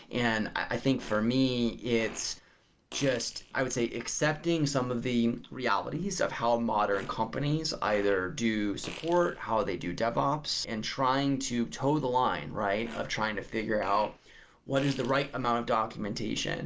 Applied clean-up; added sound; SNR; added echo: none; Fart; 20 dB; none.